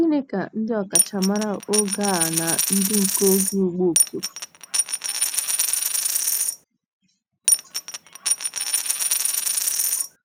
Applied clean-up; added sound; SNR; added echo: none; Coin (dropping); -3 dB; none.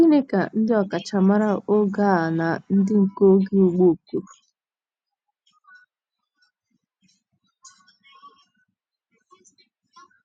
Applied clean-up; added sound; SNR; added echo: none; none; none; none.